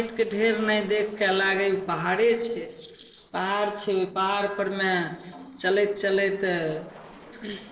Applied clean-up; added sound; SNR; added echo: neural separator model SepFormer DNS4.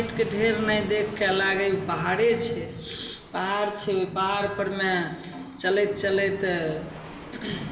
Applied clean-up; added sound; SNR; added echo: none; Fixed-wing aircraft, airplane; 17 dB; reverberation time 0.5 s.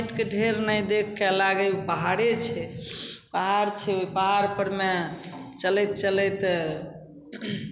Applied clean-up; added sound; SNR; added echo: none; none; none; none.